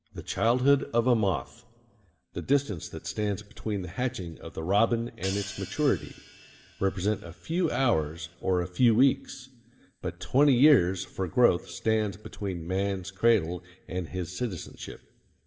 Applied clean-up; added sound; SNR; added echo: none; Hi-hat; 17 dB; reverberation time 0.9 s.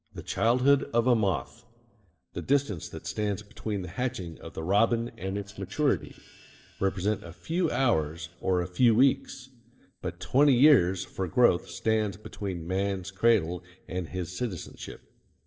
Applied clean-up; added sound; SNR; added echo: neural separator model SepFormer DNS4.